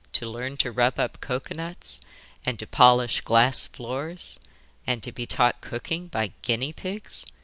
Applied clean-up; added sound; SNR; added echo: none; none; none; none.